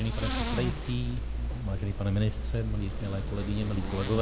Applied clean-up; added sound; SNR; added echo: none; Zipper (clothing); 1 dB; none.